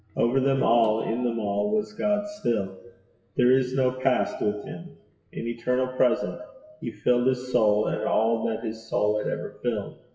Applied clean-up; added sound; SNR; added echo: classical method WPE with log-MMSE.